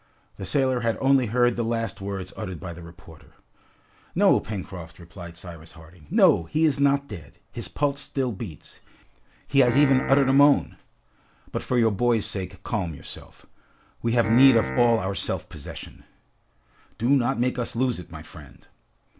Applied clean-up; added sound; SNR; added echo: none; Piano; 6 dB; none.